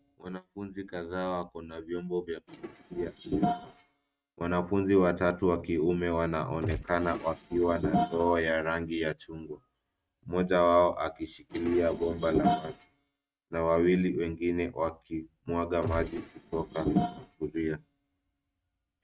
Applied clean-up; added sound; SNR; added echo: neural mask model RNNoise.